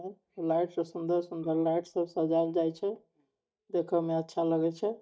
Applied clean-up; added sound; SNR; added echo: neural mask model DeepFilterNet 3.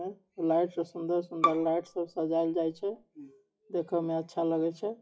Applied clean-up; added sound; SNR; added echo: classical method WPE with log-MMSE.